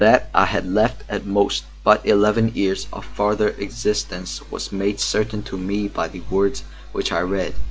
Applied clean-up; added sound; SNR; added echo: none; none; none; none.